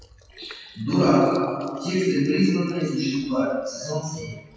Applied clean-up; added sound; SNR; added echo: classical method WPE with log-MMSE.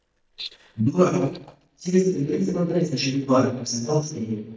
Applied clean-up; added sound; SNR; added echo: neural mask model DeepFilterNet 3.